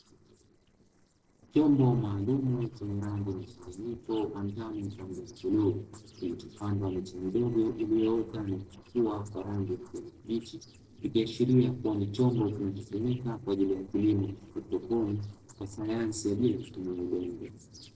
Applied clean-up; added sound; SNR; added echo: neural separator model SepFormer DNS4.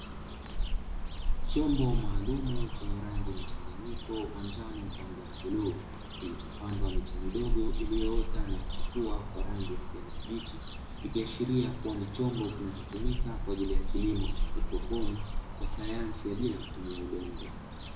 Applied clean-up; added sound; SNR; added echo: none; Cricket / Bird; -4 dB; reverberation time 0.5 s.